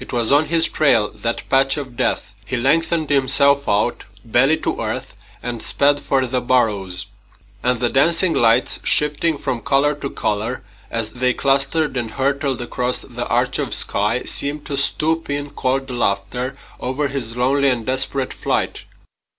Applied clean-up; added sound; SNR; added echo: none; none; none; none.